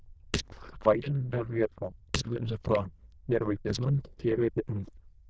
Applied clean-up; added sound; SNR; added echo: neural diffusion model UNIVERSE++.